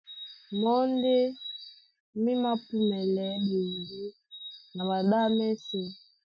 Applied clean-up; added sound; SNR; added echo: classical method Wiener filter.